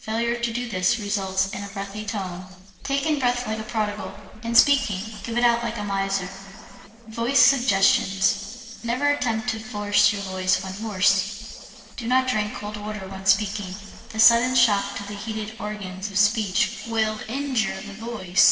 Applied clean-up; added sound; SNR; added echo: neural separator model SepFormer DNS4.